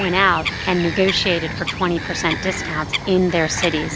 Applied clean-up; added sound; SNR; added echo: none; Bird vocalization, bird call, bird song; 6 dB; none.